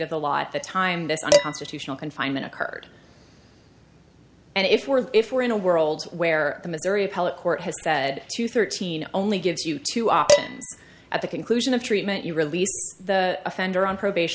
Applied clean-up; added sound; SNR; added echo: none; Dishes, pots, and pans; 2 dB; none.